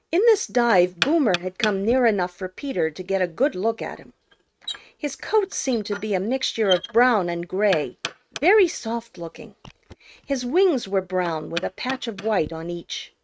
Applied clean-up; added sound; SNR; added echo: neural mask model RNNoise.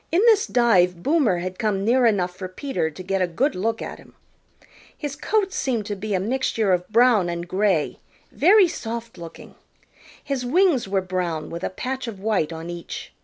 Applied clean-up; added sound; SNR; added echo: none; none; none; none.